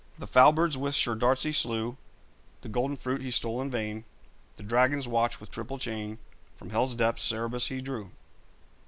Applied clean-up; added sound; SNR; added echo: none; none; none; none.